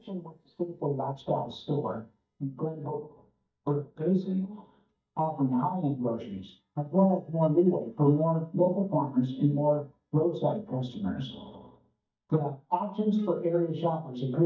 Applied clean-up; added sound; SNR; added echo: neural mask model DeepFilterNet 3.